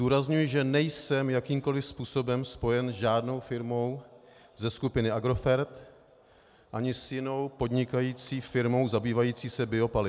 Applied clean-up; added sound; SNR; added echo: none; none; none; none.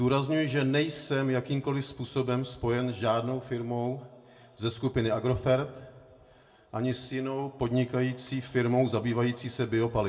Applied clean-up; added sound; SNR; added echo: none; none; none; reverberation time 0.7 s.